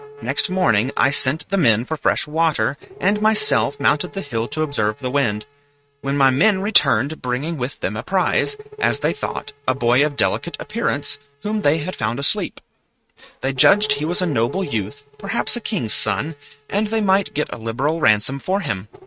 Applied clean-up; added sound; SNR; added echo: neural mask model RNNoise.